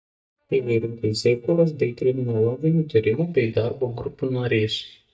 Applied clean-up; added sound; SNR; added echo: neural mask model DeepFilterNet 3.